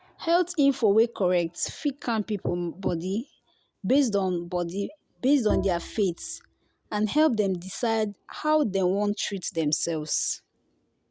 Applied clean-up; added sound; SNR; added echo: none; Bowed string instrument; 11 dB; none.